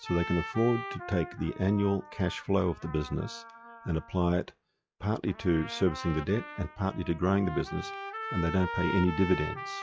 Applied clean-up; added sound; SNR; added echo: classical method log-MMSE.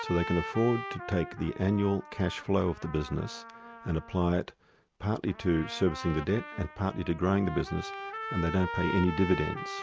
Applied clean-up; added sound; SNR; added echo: none; Trumpet; 10 dB; none.